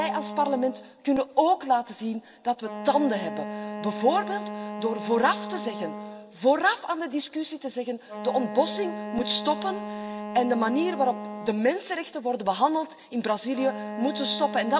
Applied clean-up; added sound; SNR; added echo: none; Wind instrument, woodwind instrument; 10 dB; reverberation time 0.6 s.